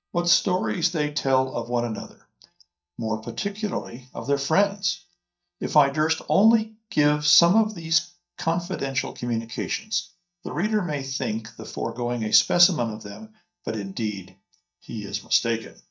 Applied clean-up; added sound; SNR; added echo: neural mask model DeepFilterNet 3.